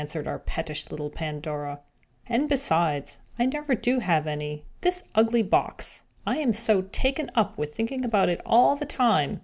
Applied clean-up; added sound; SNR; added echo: none; none; none; none.